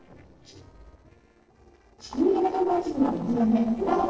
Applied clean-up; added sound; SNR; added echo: neural separator model SepFormer DNS4.